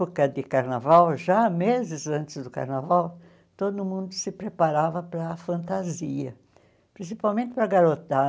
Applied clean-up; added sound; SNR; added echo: none; none; none; none.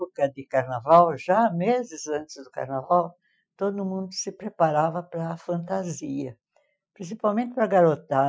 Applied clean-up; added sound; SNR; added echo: classical method Wiener filter.